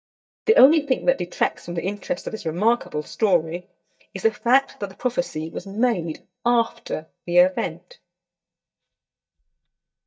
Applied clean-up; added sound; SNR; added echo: neural mask model DeepFilterNet 3.